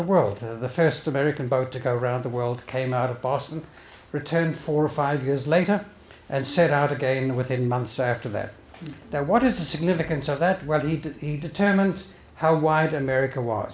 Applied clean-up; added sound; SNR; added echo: none; none; none; none.